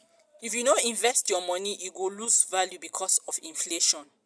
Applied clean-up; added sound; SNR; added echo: none; none; none; none.